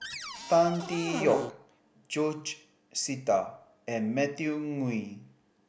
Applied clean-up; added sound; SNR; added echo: none; Cupboard open or close; 6 dB; none.